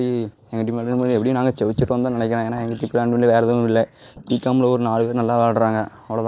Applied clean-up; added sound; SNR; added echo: neural mask model Resemble Enhance denoiser.